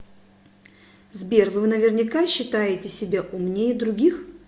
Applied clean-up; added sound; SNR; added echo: none; none; none; none.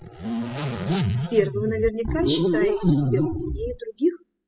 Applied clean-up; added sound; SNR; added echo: classical method spectral subtraction.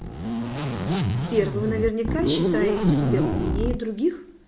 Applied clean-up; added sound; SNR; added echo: none; Zipper (clothing); -3 dB; none.